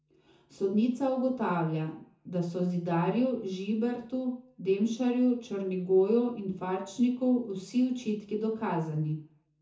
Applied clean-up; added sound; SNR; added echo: none; none; none; reverberation time 0.6 s.